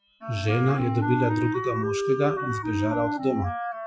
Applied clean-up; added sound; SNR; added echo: classical method Wiener filter.